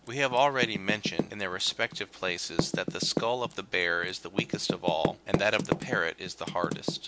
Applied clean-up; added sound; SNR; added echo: none; Typing; 4 dB; none.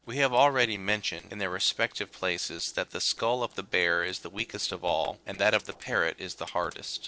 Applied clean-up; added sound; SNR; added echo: neural separator model SepFormer DNS4.